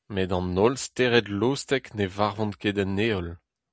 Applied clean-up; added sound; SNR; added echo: none; none; none; none.